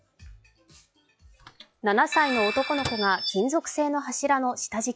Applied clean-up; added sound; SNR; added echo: classical method log-MMSE.